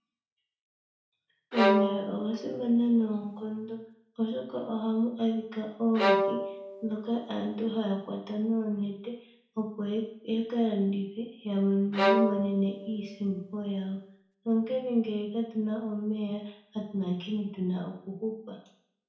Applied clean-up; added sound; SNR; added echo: none; Bowed string instrument; 1 dB; reverberation time 0.6 s.